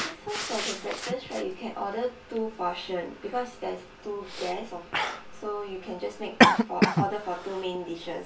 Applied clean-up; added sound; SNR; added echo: none; Cough; -3 dB; reverberation time 0.3 s.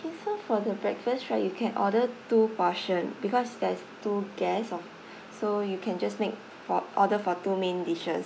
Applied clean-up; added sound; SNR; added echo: none; none; none; none.